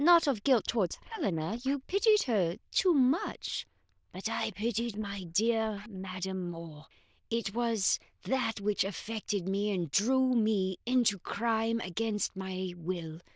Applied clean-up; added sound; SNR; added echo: neural diffusion model UNIVERSE++.